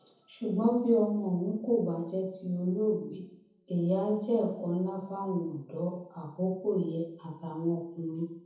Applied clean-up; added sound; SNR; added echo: none; none; none; reverberation time 0.7 s.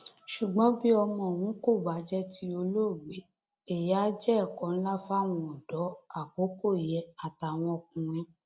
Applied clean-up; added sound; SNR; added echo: none; none; none; none.